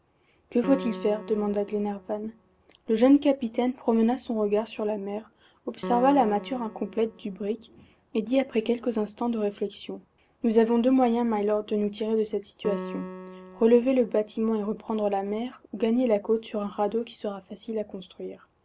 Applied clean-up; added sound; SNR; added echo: none; Piano; 15 dB; none.